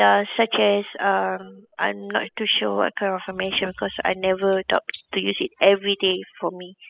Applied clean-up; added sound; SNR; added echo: classical method spectral subtraction.